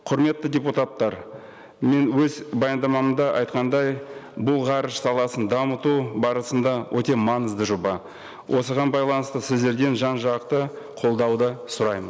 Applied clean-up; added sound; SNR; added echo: none; none; none; none.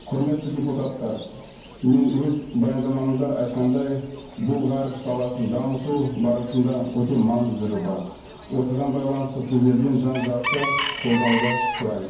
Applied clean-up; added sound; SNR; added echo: none; Bird / Chicken, rooster; 11 dB; reverberation time 0.9 s.